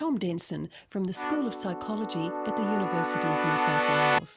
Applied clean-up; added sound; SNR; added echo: none; Keyboard (musical); -4 dB; none.